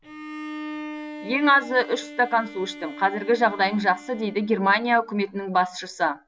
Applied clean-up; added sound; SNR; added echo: none; Bowed string instrument; 15 dB; none.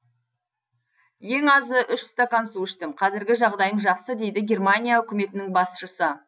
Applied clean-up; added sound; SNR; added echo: none; none; none; none.